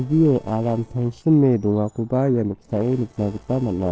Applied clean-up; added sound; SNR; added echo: neural separator model SepFormer DNS4.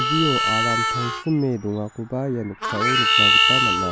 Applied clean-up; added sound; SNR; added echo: none; Harmonica + Chirp, tweet; -4 dB; none.